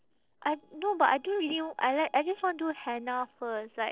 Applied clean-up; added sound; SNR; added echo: neural separator model SepFormer DNS4.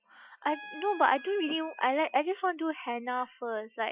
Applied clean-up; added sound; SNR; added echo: classical method Wiener filter.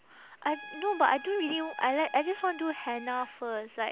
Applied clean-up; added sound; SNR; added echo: none; Trumpet; 16 dB; none.